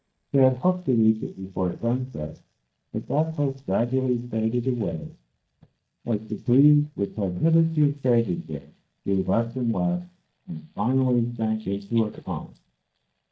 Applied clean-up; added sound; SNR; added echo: neural mask model DeepFilterNet 3.